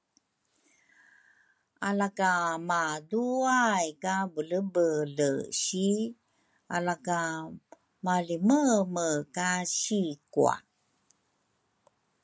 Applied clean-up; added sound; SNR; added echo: none; none; none; none.